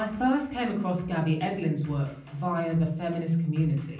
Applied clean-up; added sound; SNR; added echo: none; none; none; reverberation time 0.6 s.